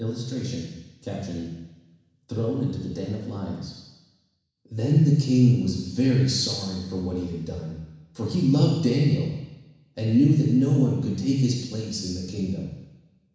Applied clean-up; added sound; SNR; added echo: none; none; none; reverberation time 1.1 s.